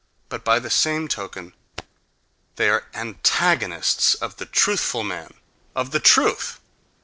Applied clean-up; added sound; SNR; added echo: neural separator model SepFormer DNS4.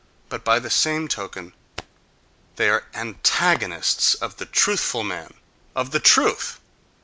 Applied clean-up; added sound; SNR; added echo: none; Hands; 20 dB; none.